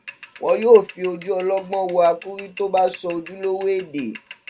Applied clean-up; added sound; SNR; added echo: none; Mechanisms / Bicycle; 16 dB; none.